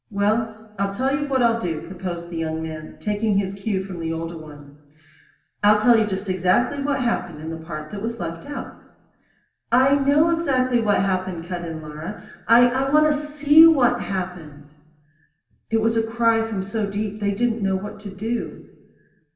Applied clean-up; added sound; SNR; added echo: none; none; none; reverberation time 0.9 s.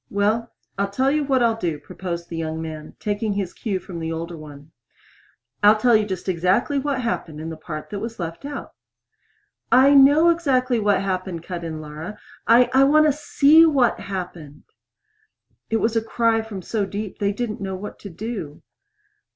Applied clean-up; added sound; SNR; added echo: none; none; none; none.